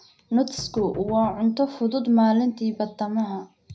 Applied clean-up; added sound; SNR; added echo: none; Knock; 17 dB; reverberation time 0.4 s.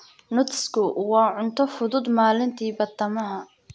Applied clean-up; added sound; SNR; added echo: none; none; none; none.